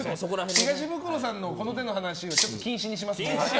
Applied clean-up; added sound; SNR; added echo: none; Rattle (instrument); -1 dB; none.